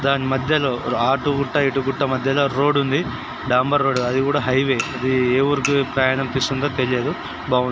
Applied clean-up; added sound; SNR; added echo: none; none; none; none.